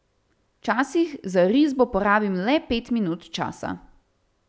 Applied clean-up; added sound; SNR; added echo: none; none; none; none.